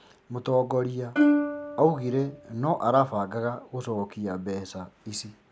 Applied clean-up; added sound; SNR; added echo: none; Plucked string instrument; 0 dB; none.